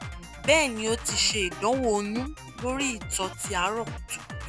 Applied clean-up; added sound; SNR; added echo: none; Drum kit; 10 dB; none.